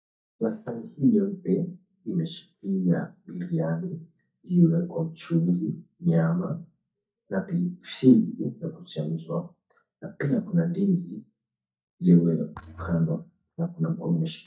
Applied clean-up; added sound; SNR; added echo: neural mask model DeepFilterNet 3.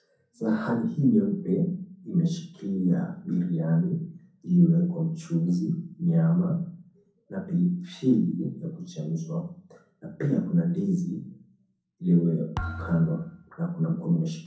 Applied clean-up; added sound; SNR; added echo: none; Thump, thud; 12 dB; reverberation time 0.6 s.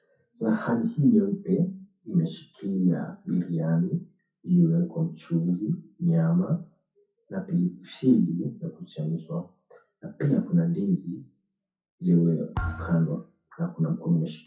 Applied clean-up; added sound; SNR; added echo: classical method WPE with log-MMSE.